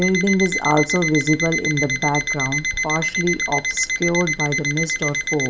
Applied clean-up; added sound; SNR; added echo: none; Alarm; 2 dB; none.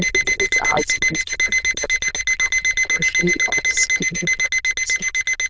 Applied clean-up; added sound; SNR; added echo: neural diffusion model UNIVERSE++.